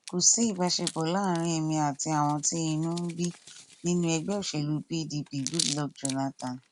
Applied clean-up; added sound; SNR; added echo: none; Hands; 13 dB; none.